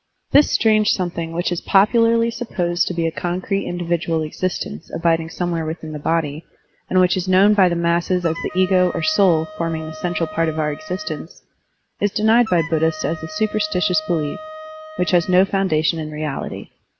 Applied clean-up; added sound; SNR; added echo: none; Wind instrument, woodwind instrument; 15 dB; none.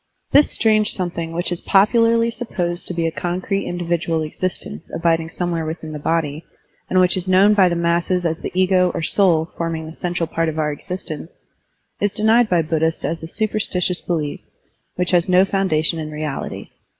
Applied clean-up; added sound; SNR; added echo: none; none; none; none.